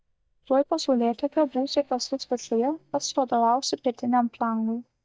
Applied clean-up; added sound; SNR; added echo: neural mask model DeepFilterNet 3.